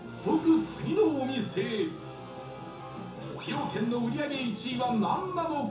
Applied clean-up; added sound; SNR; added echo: none; none; none; reverberation time 0.7 s.